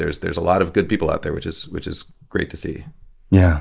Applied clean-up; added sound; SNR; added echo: neural mask model Resemble Enhance denoiser.